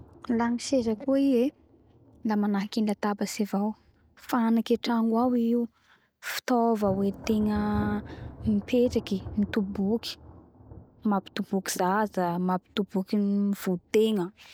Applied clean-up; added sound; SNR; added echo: none; Thunder; 17 dB; none.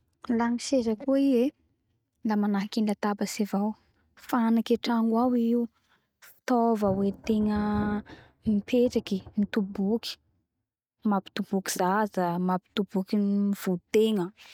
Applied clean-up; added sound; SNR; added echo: neural mask model RNNoise.